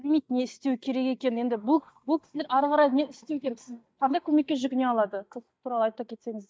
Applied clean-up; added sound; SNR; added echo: neural mask model DeepFilterNet 3.